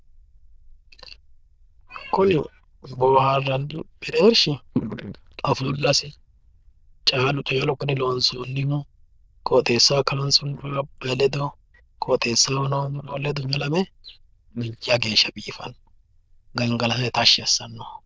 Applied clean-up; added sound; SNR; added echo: neural diffusion model UNIVERSE++.